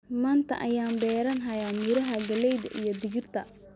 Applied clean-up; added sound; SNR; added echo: none; Crumpling, crinkling; 16 dB; none.